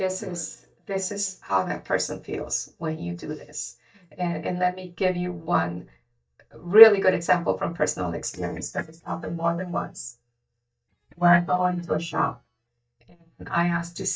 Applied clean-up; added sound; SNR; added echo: neural mask model DeepFilterNet 3.